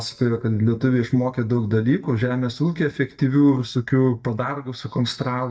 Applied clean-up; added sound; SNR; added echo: neural mask model DeepFilterNet 3.